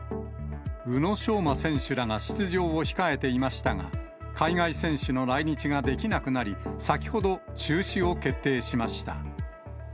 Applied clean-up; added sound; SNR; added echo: none; none; none; none.